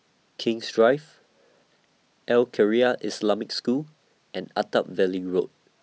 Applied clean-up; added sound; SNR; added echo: none; none; none; none.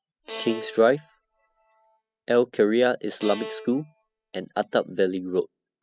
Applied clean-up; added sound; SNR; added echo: classical method spectral subtraction.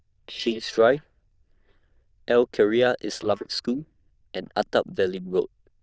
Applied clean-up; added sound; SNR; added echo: neural diffusion model UNIVERSE++.